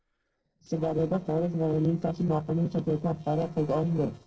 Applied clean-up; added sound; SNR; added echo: neural separator model SepFormer DNS4.